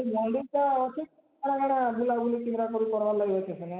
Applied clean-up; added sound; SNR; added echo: none; none; none; none.